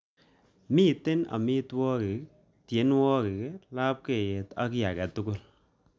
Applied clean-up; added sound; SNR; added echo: none; none; none; none.